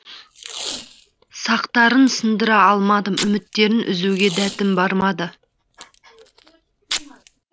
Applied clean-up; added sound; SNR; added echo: none; Packing tape, duct tape; 15 dB; none.